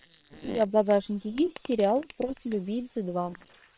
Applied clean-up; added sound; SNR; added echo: neural separator model SepFormer WHAM!.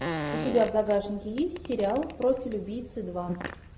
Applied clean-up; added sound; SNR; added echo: none; Fart; 9 dB; none.